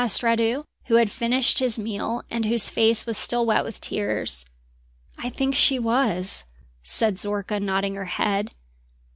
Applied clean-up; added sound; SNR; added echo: none; none; none; none.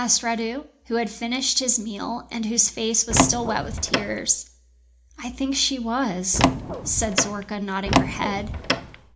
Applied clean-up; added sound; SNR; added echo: none; Door; -1 dB; reverberation time 0.4 s.